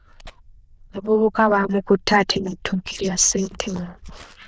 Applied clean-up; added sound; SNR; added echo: neural diffusion model UNIVERSE++.